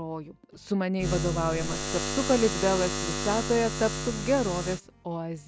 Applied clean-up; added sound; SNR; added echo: none; Buzz; 3 dB; none.